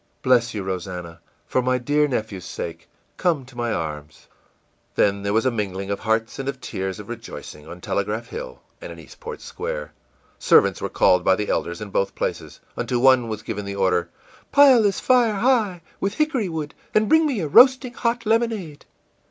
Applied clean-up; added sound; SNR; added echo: none; none; none; none.